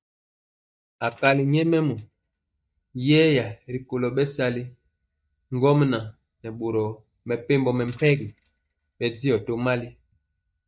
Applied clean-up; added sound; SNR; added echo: neural mask model DeepFilterNet 3.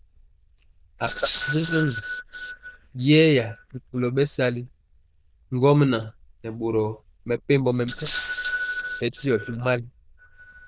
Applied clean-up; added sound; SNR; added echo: neural diffusion model UNIVERSE++.